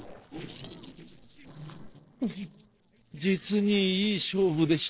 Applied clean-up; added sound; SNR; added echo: neural separator model SepFormer DNS4.